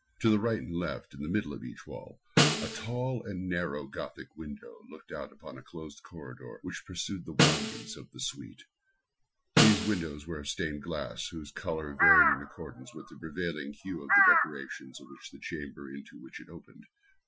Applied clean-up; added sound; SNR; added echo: classical method Wiener filter.